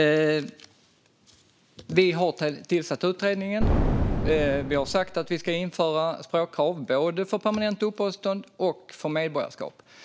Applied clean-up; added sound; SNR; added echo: none; Boom; -1 dB; none.